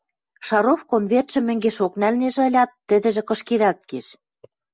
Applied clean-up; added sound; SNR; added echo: none; none; none; none.